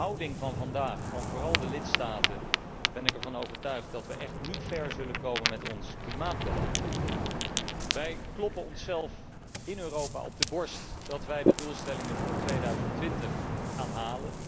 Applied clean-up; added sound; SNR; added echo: none; Ocean; -4 dB; none.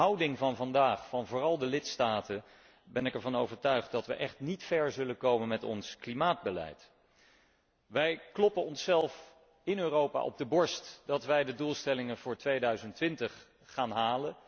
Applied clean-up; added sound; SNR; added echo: none; none; none; none.